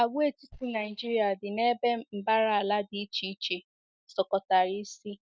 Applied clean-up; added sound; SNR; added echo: neural mask model DeepFilterNet 3.